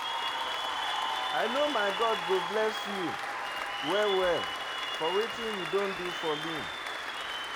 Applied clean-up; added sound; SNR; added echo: none; Applause / Cheering; 1 dB; none.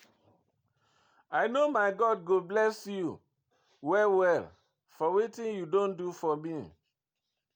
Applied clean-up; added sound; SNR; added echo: none; none; none; none.